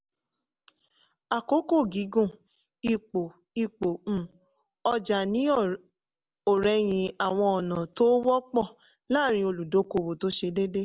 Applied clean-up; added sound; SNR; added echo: none; none; none; none.